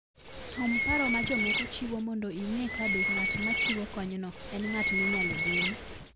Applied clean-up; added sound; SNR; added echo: none; Bird; -2 dB; none.